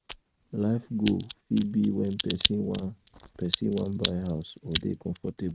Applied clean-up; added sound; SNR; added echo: neural mask model RNNoise.